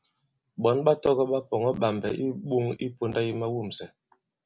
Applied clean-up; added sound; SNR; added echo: none; none; none; none.